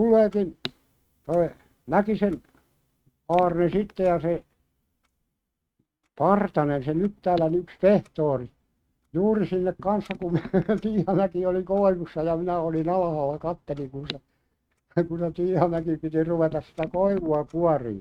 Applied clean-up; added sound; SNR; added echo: neural mask model RNNoise.